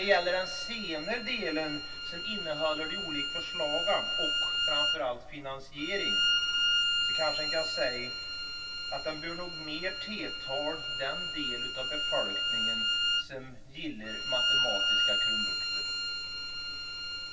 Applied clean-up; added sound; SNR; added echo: none; Bowed string instrument; -4 dB; reverberation time 0.1 s.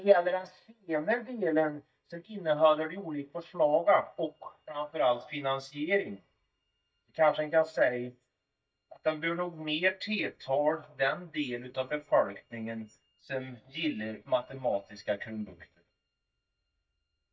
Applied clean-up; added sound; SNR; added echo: neural mask model DeepFilterNet 3.